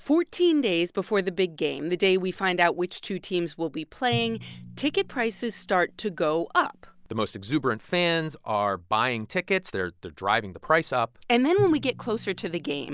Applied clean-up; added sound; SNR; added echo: none; Drum; 19 dB; none.